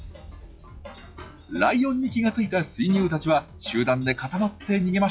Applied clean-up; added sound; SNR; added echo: classical method log-MMSE.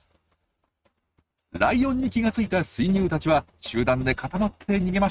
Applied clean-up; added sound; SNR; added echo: neural mask model RNNoise.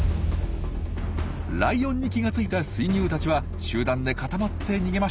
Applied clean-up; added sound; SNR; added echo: none; none; none; none.